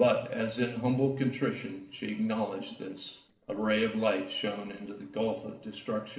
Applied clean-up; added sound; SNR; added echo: neural separator model SepFormer DNS4.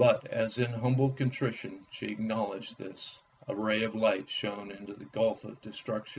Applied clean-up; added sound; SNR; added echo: none; none; none; none.